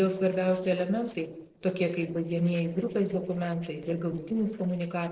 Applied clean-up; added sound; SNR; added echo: neural separator model SepFormer DNS4.